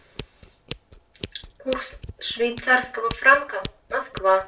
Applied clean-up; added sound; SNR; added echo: none; Scissors; 12 dB; reverberation time 0.3 s.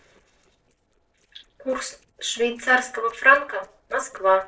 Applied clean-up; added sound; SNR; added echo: neural separator model SepFormer DNS4.